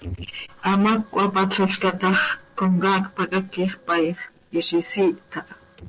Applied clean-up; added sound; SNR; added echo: neural separator model SepFormer DNS4.